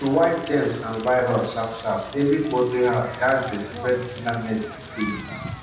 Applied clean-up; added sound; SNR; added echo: none; Crackle; 13 dB; reverberation time 0.8 s.